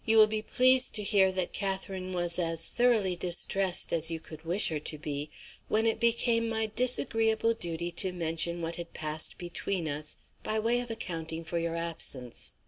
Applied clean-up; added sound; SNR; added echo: none; none; none; none.